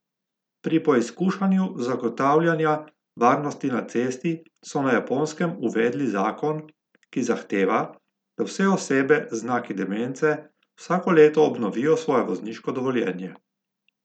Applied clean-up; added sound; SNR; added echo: none; none; none; none.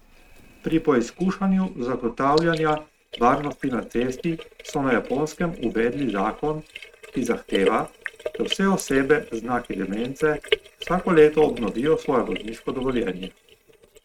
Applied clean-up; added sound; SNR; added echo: neural mask model RNNoise.